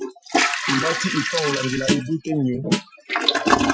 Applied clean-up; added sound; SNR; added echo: classical method Wiener filter.